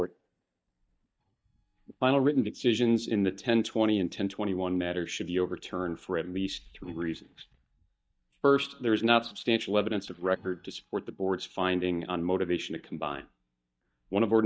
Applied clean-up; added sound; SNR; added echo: neural mask model DeepFilterNet 3.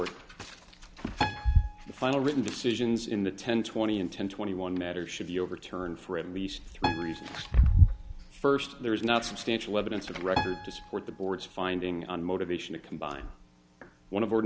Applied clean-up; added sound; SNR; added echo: none; Piano; 10 dB; none.